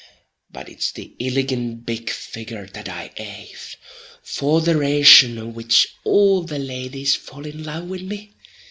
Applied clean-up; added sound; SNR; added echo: none; none; none; none.